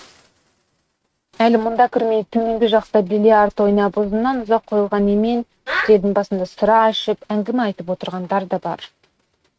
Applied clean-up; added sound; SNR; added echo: neural mask model RNNoise.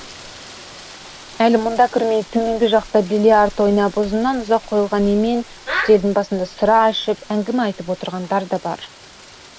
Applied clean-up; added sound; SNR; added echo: none; Rain; 20 dB; none.